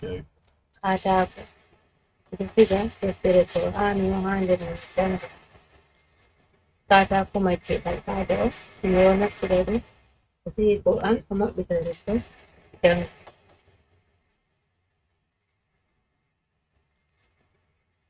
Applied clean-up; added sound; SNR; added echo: neural mask model RNNoise.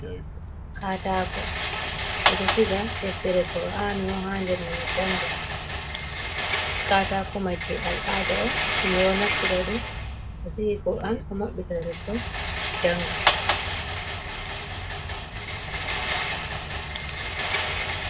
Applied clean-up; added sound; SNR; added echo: none; Rattle; -3 dB; none.